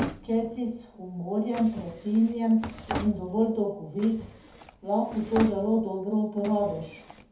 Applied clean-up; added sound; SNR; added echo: none; Drawer open or close; 11 dB; reverberation time 0.6 s.